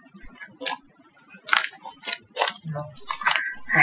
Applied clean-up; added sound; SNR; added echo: classical method Wiener filter.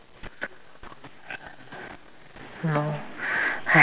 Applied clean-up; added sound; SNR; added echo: none; none; none; none.